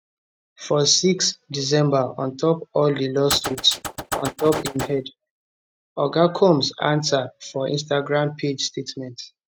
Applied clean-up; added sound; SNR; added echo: neural mask model RNNoise.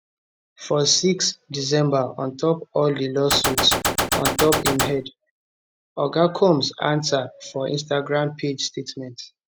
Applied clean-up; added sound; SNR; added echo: none; Gunshot, gunfire; 0 dB; none.